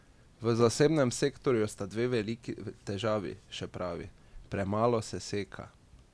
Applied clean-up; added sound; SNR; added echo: none; none; none; none.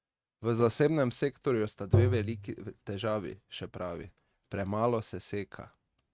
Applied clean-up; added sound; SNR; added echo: neural mask model RNNoise.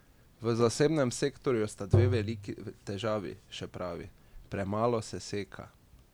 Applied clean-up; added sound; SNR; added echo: none; Tap; -4 dB; none.